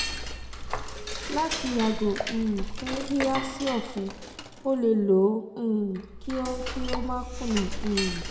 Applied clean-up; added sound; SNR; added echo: none; Cutlery, silverware / Dishes, pots, and pans; 5 dB; reverberation time 1.1 s.